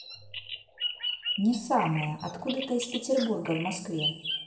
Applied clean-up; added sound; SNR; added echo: none; Bird vocalization, bird call, bird song; 6 dB; reverberation time 0.8 s.